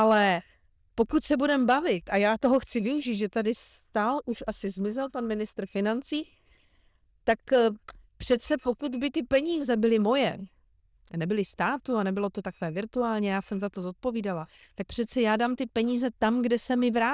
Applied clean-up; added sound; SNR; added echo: neural diffusion model UNIVERSE++.